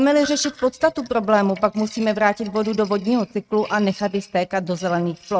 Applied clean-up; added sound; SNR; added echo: neural mask model RNNoise.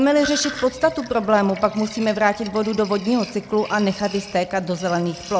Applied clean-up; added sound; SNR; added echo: none; Sink (filling or washing); 16 dB; none.